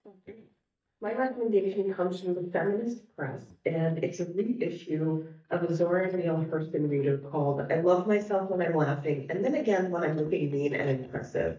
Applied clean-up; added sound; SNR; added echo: neural mask model DeepFilterNet 3.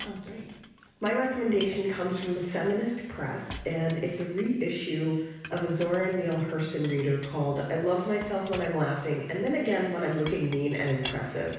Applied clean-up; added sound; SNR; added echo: none; Chink, clink; 16 dB; reverberation time 1.1 s.